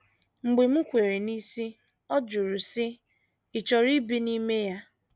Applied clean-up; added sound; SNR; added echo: none; none; none; none.